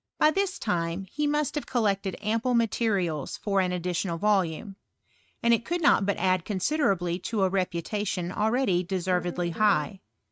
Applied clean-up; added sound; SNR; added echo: neural mask model RNNoise.